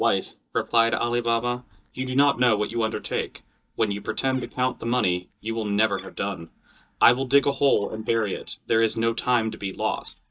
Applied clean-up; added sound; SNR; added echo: neural mask model DeepFilterNet 3.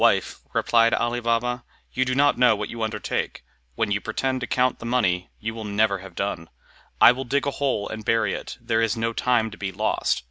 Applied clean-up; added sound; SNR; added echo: none; none; none; none.